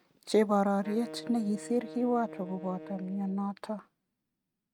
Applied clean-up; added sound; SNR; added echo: neural mask model RNNoise.